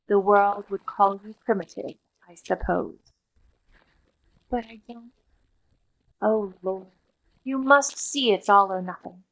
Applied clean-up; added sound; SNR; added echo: neural mask model DeepFilterNet 3.